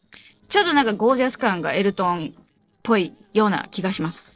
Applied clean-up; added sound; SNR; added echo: neural separator model SepFormer DNS4.